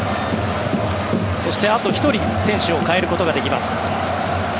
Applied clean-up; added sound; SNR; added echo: none; none; none; none.